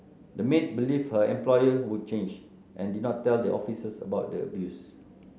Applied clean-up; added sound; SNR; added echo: none; none; none; none.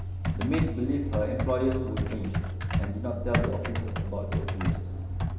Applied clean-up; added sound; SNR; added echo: none; Computer keyboard; -2 dB; reverberation time 2.1 s.